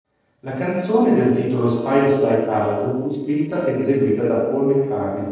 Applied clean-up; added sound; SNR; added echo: neural separator model SepFormer DNS4.